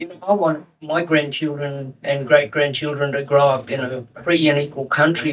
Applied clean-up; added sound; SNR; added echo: neural mask model DeepFilterNet 3.